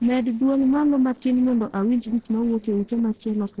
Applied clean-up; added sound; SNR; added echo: neural separator model SepFormer DNS4.